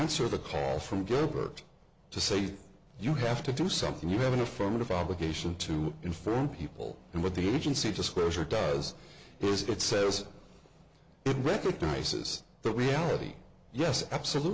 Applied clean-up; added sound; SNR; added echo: none; none; none; none.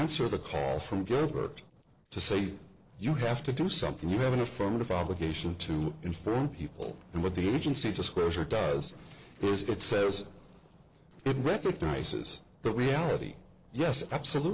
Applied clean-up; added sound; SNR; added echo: neural separator model SepFormer DNS4.